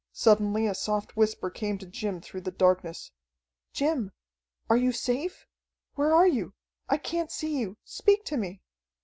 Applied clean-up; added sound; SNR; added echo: none; none; none; none.